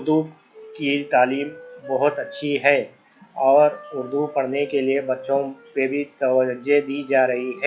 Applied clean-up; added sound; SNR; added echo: classical method log-MMSE.